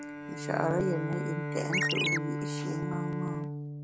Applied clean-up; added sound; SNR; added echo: none; Bowed string instrument + Chirp, tweet; -2 dB; none.